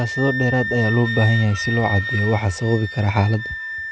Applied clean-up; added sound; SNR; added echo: none; Wind instrument, woodwind instrument; 7 dB; none.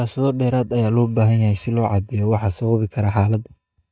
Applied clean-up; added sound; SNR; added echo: neural mask model DeepFilterNet 3.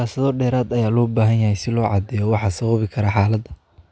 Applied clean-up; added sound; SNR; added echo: none; none; none; none.